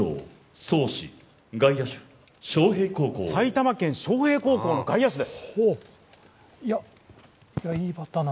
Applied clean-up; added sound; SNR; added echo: none; none; none; none.